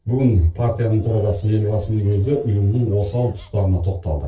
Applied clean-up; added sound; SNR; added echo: neural separator model SepFormer DNS4.